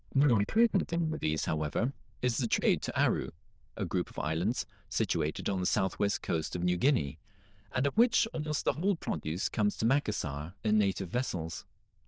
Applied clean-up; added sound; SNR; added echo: neural diffusion model UNIVERSE++.